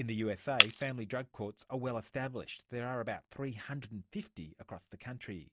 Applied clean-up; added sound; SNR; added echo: none; Shatter; -2 dB; none.